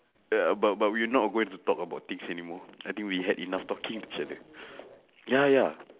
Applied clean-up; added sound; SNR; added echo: none; none; none; none.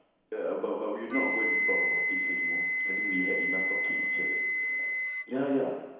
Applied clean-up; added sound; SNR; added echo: none; Wind instrument, woodwind instrument; -4 dB; reverberation time 1.0 s.